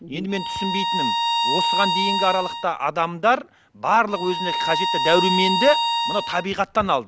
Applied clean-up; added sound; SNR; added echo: none; Bowed string instrument; 1 dB; none.